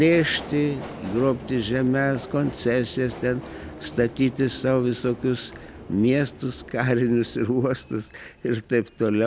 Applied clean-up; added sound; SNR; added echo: none; Subway, metro, underground; 16 dB; none.